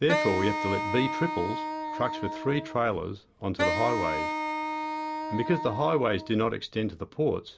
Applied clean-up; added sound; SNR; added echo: none; Wind instrument, woodwind instrument; 3 dB; none.